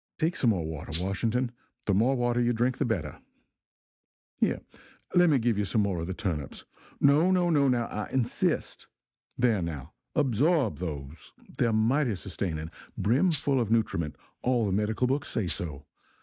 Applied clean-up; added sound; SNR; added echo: neural mask model DeepFilterNet 3.